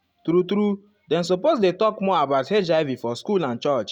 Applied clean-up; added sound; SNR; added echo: none; none; none; none.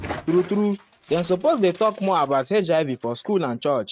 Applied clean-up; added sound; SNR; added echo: neural mask model RNNoise.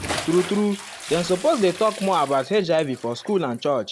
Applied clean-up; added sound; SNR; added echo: none; Bathtub (filling or washing) / Splash, splatter; 13 dB; none.